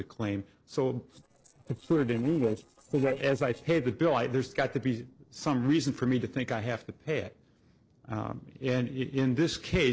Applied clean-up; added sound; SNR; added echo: neural separator model SepFormer DNS4.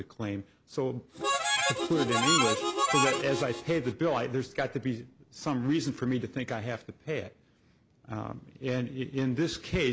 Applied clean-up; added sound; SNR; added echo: none; Harmonica; -3 dB; none.